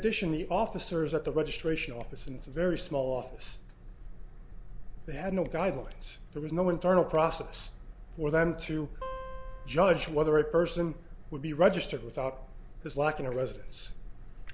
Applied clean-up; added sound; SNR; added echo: none; Acoustic guitar; 14 dB; none.